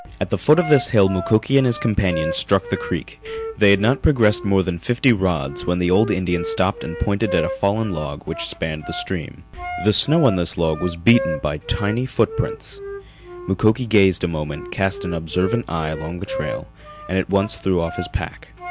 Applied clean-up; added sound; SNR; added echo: none; Wind instrument, woodwind instrument; 12 dB; none.